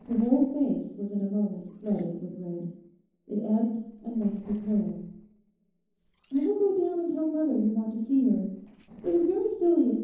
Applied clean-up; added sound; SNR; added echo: neural separator model SepFormer DNS4.